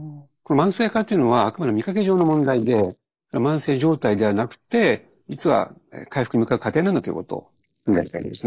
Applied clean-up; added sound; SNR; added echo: neural mask model Resemble Enhance denoiser.